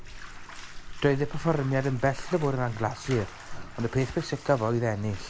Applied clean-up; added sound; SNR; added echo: none; Bathtub (filling or washing); 10 dB; none.